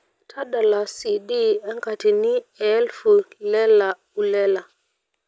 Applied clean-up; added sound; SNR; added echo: none; none; none; none.